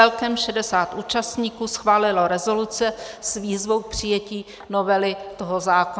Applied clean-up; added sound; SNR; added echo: none; none; none; none.